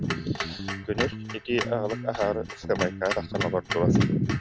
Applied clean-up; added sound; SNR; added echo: none; Guitar + Clock; 6 dB; none.